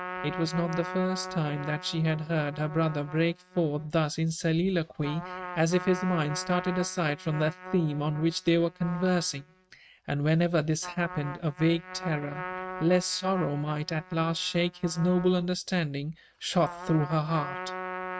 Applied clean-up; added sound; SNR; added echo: neural mask model RNNoise.